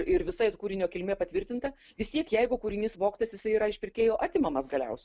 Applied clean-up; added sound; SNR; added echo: none; none; none; none.